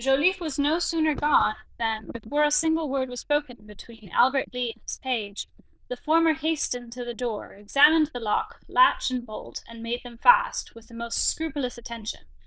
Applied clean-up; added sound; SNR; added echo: neural diffusion model UNIVERSE++.